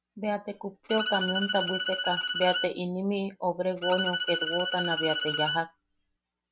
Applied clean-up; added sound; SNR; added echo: none; Bowed string instrument; 1 dB; none.